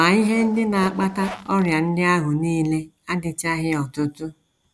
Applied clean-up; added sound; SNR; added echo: none; Zipper (clothing); 17 dB; none.